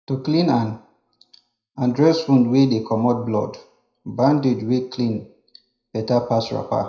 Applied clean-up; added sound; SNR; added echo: none; none; none; reverberation time 0.4 s.